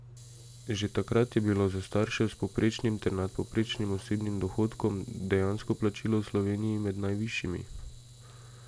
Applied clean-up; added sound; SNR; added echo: none; Camera; 19 dB; none.